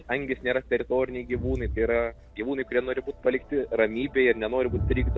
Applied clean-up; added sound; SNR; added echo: none; Crowd; 8 dB; none.